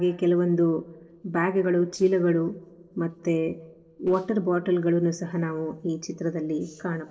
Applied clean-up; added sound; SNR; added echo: neural separator model SepFormer DNS4.